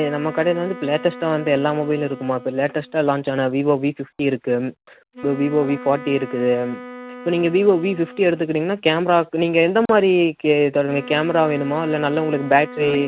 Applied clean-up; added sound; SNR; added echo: none; Wind instrument, woodwind instrument; 17 dB; none.